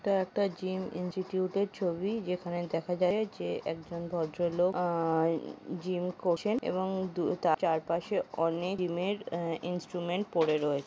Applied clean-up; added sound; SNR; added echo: none; none; none; none.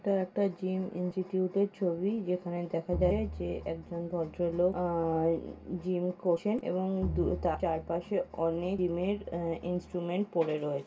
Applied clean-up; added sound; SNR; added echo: none; Bowed string instrument; 11 dB; reverberation time 0.2 s.